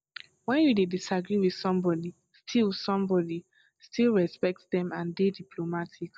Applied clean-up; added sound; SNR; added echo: none; none; none; none.